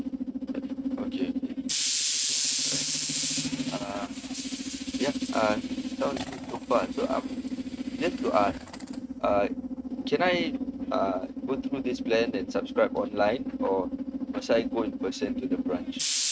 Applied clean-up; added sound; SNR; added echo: neural mask model RNNoise.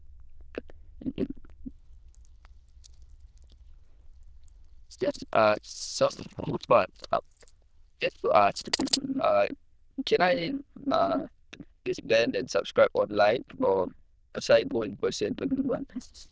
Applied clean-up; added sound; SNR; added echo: neural diffusion model UNIVERSE++.